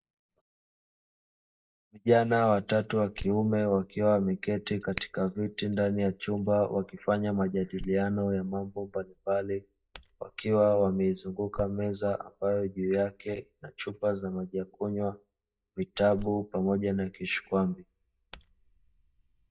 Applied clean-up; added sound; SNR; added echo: neural mask model DeepFilterNet 3.